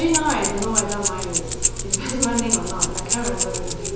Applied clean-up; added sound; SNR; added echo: none; Keys jangling; -2 dB; reverberation time 0.8 s.